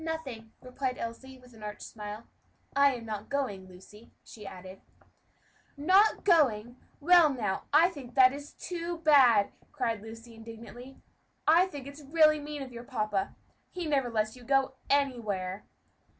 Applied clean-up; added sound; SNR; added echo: none; none; none; none.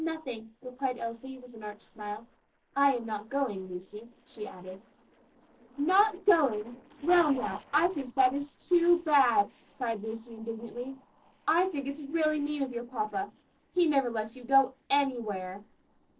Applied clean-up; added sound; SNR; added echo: neural separator model SepFormer DNS4.